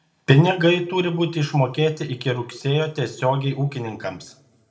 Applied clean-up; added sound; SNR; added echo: none; none; none; reverberation time 0.4 s.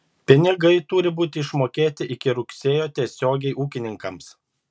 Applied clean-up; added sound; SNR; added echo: none; none; none; none.